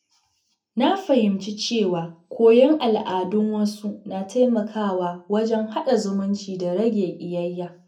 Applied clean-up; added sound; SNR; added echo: none; none; none; reverberation time 0.3 s.